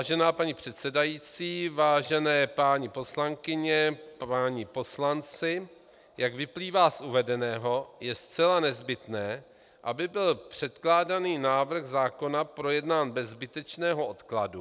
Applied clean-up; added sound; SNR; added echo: none; none; none; none.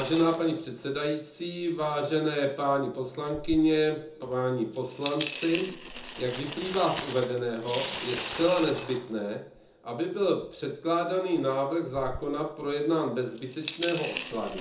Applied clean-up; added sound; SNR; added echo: none; Coin (dropping); 12 dB; reverberation time 0.5 s.